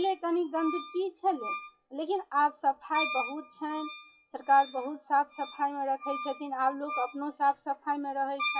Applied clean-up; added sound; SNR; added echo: classical method WPE with log-MMSE.